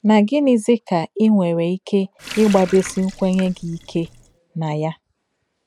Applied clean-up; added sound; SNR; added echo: none; Water tap, faucet; 17 dB; none.